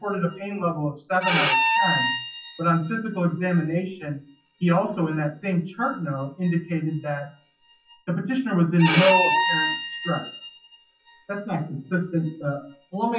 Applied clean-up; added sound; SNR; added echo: classical method WPE with log-MMSE.